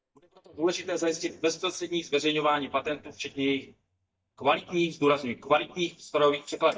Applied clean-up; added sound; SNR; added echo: neural mask model DeepFilterNet 3.